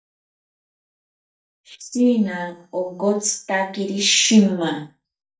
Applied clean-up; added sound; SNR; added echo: neural mask model DeepFilterNet 3.